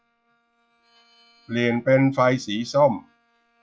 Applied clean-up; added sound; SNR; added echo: classical method log-MMSE.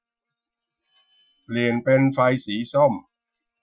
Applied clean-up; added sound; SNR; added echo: classical method Wiener filter.